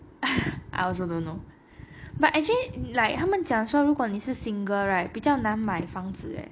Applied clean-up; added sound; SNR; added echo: none; none; none; none.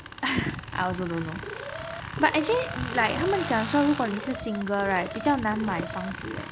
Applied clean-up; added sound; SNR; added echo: none; Alarm + Tools; 9 dB; none.